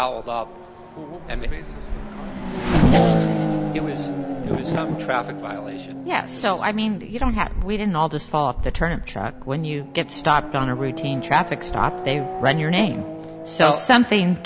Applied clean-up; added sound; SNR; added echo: none; Race car, auto racing / Accelerating, revving, vroom; 2 dB; none.